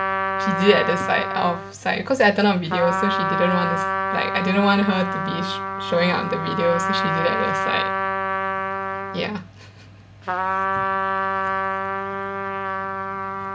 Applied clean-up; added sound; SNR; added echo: none; Trumpet; 1 dB; none.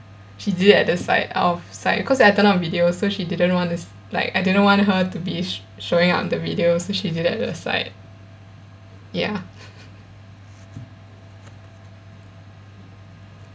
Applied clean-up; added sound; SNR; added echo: none; none; none; none.